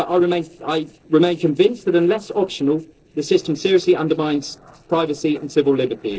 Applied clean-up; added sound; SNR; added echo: neural separator model SepFormer DNS4.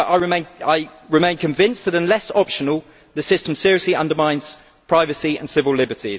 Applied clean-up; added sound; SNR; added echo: none; none; none; none.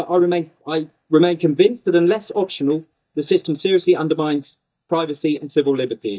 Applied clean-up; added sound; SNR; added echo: neural mask model DeepFilterNet 3.